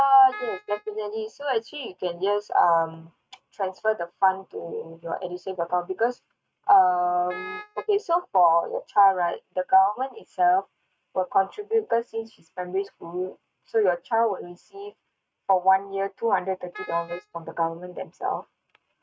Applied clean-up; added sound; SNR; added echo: neural mask model RNNoise.